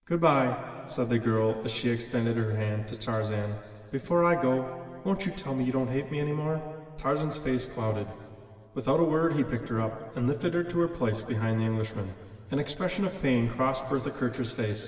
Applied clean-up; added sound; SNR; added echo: none; none; none; reverberation time 2.3 s.